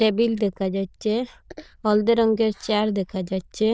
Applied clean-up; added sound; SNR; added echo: neural diffusion model UNIVERSE++.